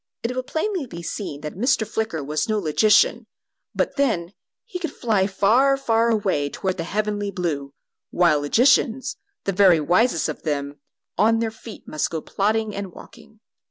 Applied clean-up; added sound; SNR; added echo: none; none; none; none.